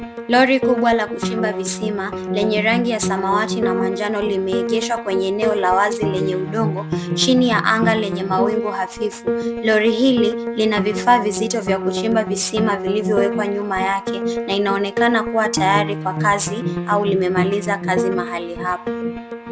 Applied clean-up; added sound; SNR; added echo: none; Piano; 4 dB; none.